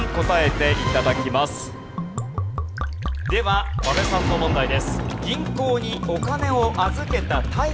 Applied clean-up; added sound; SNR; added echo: none; Liquid; 3 dB; none.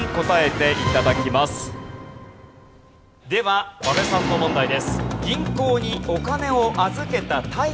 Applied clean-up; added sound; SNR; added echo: none; none; none; none.